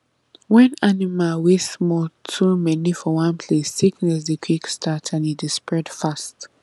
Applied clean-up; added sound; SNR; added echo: none; none; none; none.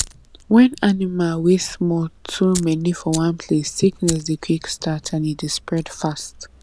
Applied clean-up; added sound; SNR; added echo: none; Fire; 16 dB; none.